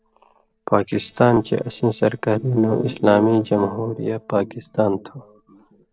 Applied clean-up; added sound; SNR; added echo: neural separator model SepFormer DNS4.